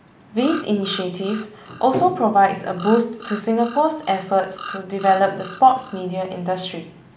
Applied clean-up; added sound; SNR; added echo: none; Bird vocalization, bird call, bird song; 17 dB; none.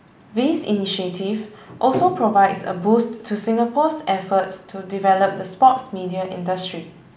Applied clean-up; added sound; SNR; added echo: none; none; none; none.